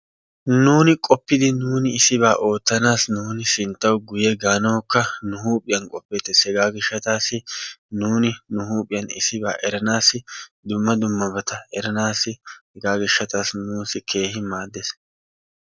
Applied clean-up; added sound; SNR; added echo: none; none; none; none.